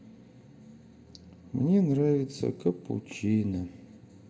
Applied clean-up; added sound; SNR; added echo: none; none; none; reverberation time 1.6 s.